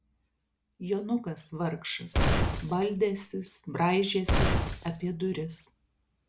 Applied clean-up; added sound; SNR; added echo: none; Glass; -3 dB; none.